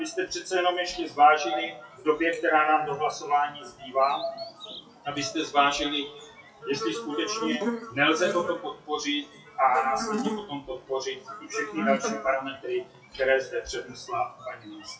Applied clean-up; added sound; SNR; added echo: classical method WPE with log-MMSE.